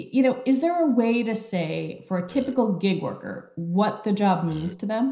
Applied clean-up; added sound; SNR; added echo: neural separator model SepFormer DNS4.